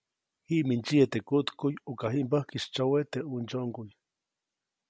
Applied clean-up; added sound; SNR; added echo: none; none; none; none.